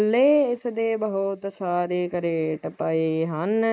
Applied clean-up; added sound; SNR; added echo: neural mask model Resemble Enhance denoiser.